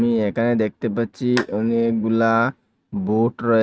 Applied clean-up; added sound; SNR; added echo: neural mask model RNNoise.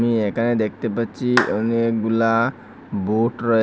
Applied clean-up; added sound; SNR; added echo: none; Clapping; 8 dB; none.